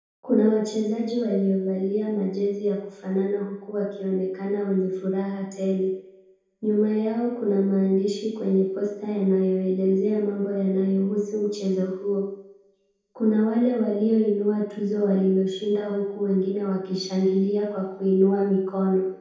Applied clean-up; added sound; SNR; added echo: none; none; none; reverberation time 0.8 s.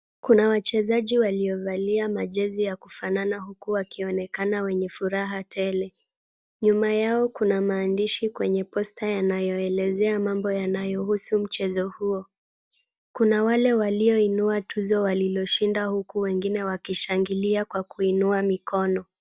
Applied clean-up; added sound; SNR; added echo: none; none; none; none.